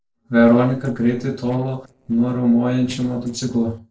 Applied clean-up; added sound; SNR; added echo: neural separator model SepFormer DNS4.